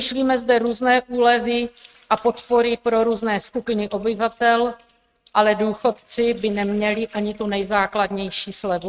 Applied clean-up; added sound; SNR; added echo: neural mask model RNNoise.